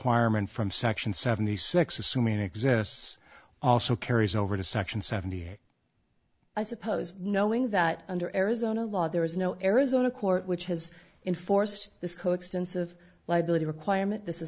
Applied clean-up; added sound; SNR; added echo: none; none; none; none.